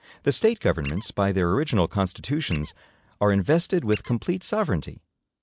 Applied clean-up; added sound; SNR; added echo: neural mask model Resemble Enhance denoiser.